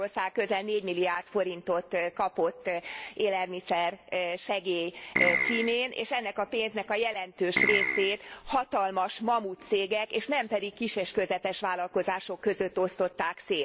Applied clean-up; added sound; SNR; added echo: none; Keyboard (musical); -3 dB; none.